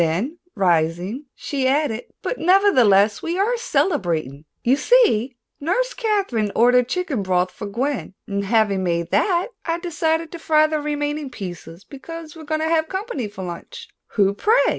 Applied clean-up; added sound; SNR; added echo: none; none; none; none.